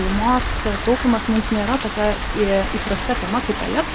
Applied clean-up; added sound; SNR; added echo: none; Rain; 3 dB; none.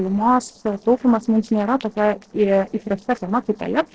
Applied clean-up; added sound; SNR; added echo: neural separator model SepFormer DNS4.